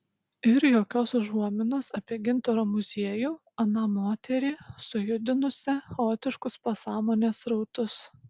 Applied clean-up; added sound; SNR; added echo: none; none; none; none.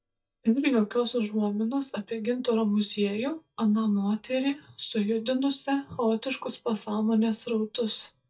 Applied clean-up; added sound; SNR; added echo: neural mask model DeepFilterNet 3.